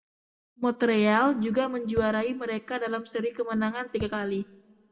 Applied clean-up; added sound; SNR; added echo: none; Thump, thud; 15 dB; reverberation time 1.2 s.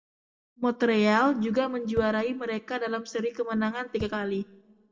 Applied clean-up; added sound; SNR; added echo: neural separator model SepFormer DNS4.